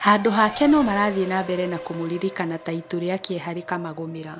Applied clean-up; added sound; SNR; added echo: none; Race car, auto racing; 15 dB; none.